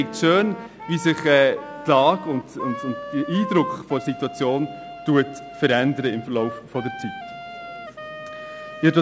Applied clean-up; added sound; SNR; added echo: none; Wind instrument, woodwind instrument; 12 dB; none.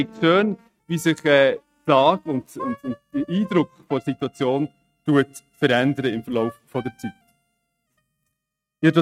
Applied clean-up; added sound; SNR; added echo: neural mask model RNNoise.